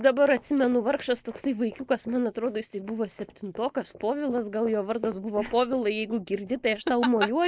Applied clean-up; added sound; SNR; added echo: neural mask model Resemble Enhance denoiser.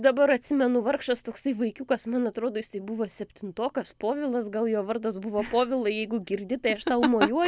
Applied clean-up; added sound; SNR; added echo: none; none; none; none.